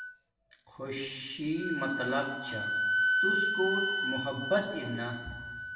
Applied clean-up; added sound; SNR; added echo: none; Wind instrument, woodwind instrument; -2 dB; reverberation time 1.2 s.